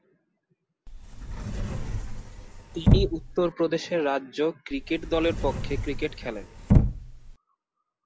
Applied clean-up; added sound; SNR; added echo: none; Sliding door / Slam / Wood; -4 dB; none.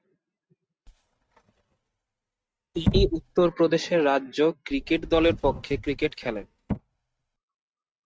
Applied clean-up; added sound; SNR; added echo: neural mask model RNNoise.